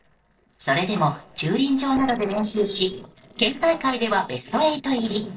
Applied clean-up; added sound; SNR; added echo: neural separator model SepFormer DNS4.